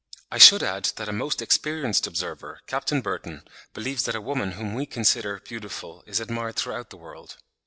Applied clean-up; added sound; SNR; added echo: none; none; none; none.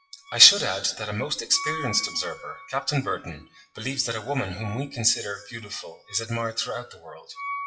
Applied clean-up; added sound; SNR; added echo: classical method WPE with log-MMSE.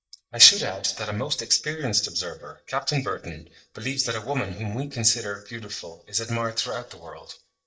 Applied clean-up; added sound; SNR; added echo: neural mask model DeepFilterNet 3.